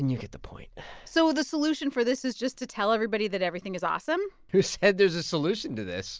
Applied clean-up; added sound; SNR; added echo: none; none; none; none.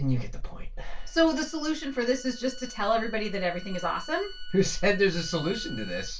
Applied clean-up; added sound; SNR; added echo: none; Bowed string instrument; 19 dB; reverberation time 0.2 s.